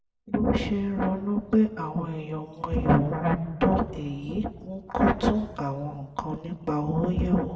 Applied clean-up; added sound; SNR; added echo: none; Bass drum / Thump, thud; 16 dB; reverberation time 1.0 s.